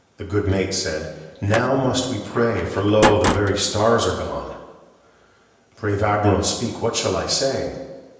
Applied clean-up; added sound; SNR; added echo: none; Slam; 4 dB; reverberation time 1.0 s.